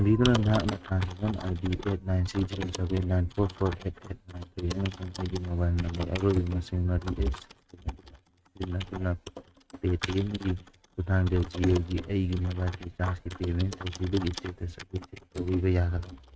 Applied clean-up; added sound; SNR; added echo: neural mask model RNNoise.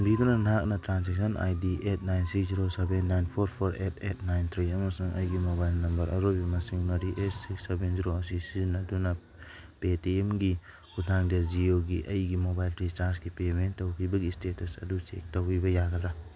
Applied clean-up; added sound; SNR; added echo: none; none; none; none.